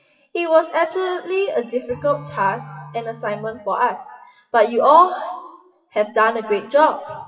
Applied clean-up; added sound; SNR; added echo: classical method WPE with log-MMSE.